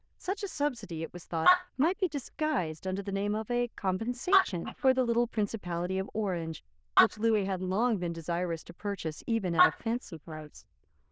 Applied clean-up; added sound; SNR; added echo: neural diffusion model UNIVERSE++.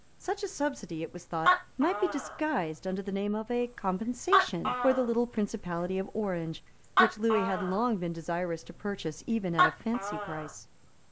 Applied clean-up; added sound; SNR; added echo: none; Animal; 3 dB; none.